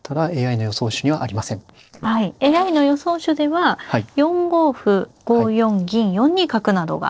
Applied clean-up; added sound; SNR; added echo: neural separator model SepFormer DNS4.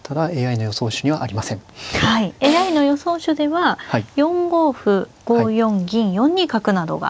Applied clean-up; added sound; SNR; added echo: none; Snare drum; 12 dB; none.